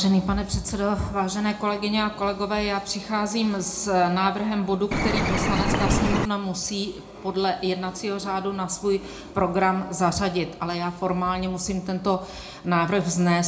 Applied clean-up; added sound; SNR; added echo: none; Bird; -2 dB; reverberation time 0.3 s.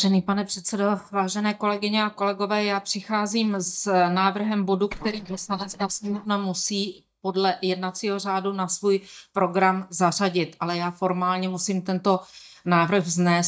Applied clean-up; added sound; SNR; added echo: neural mask model DeepFilterNet 3.